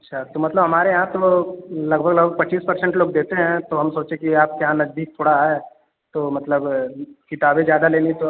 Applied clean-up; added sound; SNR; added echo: none; none; none; none.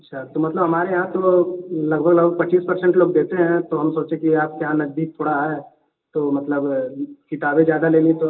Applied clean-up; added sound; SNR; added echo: none; none; none; reverberation time 0.2 s.